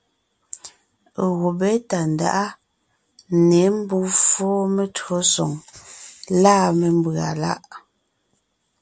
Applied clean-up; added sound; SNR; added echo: none; none; none; none.